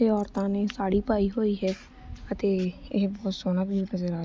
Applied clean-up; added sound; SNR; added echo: none; none; none; none.